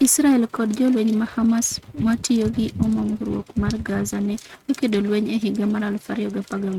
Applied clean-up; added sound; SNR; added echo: neural mask model RNNoise.